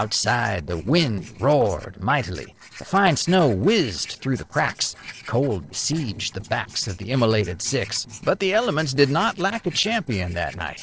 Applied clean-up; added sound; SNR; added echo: neural separator model SepFormer DNS4.